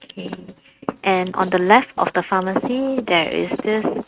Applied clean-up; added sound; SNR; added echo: neural mask model RNNoise.